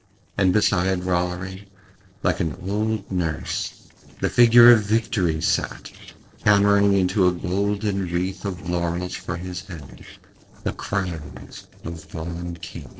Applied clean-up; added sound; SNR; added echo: neural separator model SepFormer DNS4.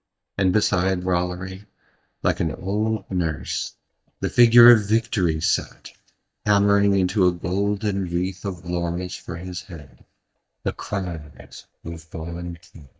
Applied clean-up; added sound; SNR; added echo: neural mask model DeepFilterNet 3.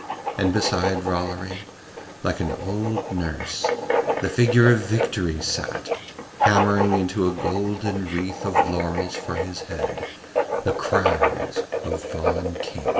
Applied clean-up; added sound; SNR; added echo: none; Writing; 1 dB; reverberation time 2.7 s.